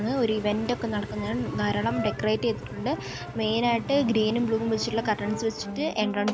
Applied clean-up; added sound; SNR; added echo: none; Engine; 8 dB; none.